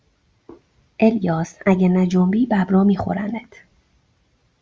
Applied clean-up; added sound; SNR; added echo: none; none; none; none.